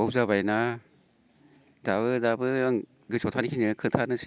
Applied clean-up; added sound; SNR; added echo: none; none; none; none.